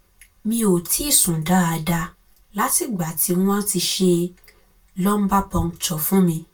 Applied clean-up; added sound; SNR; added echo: none; none; none; reverberation time 0.2 s.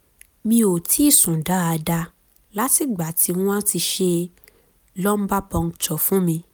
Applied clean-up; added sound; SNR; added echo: none; none; none; none.